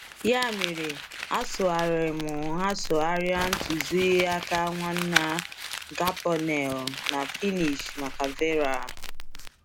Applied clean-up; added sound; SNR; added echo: none; Crumpling, crinkling + Crackle; 5 dB; none.